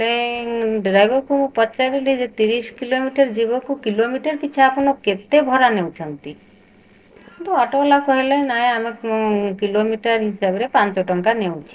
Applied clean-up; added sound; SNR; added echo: neural separator model SepFormer DNS4.